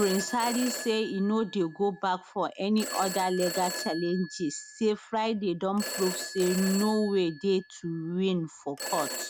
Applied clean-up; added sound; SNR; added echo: none; Telephone; 10 dB; none.